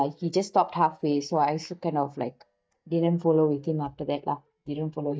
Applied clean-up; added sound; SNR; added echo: neural mask model DeepFilterNet 3.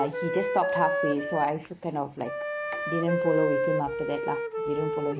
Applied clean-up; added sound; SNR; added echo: none; Wind instrument, woodwind instrument; 0 dB; none.